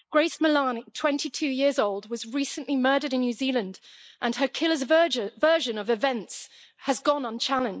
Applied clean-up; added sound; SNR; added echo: neural mask model Resemble Enhance denoiser.